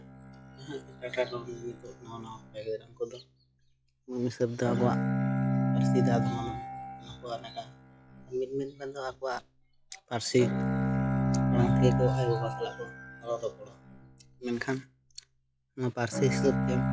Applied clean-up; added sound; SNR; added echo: classical method log-MMSE.